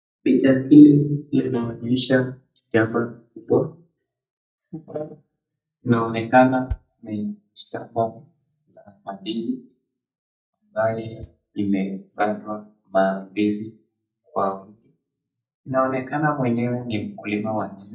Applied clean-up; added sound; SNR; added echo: neural mask model DeepFilterNet 3.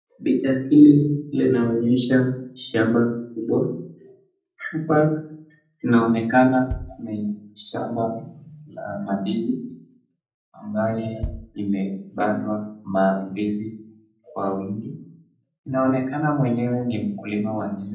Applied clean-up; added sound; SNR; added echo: none; Bass drum; 15 dB; reverberation time 0.6 s.